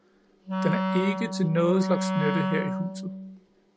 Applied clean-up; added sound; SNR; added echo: none; Wind instrument, woodwind instrument; 1 dB; none.